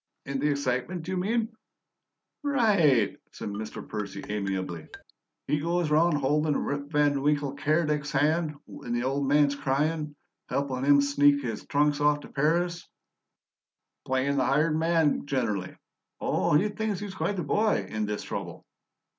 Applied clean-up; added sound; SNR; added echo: none; Marimba, xylophone; 18 dB; none.